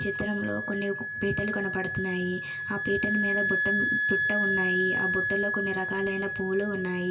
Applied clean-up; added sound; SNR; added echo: none; Wind instrument, woodwind instrument; -1 dB; reverberation time 0.8 s.